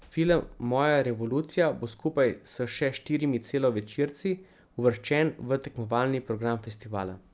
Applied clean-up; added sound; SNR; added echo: none; none; none; none.